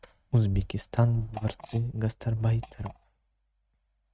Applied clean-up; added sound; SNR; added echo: neural mask model RNNoise.